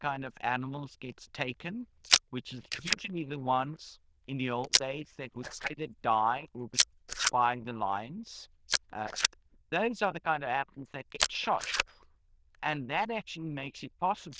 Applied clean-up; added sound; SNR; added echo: neural diffusion model UNIVERSE++.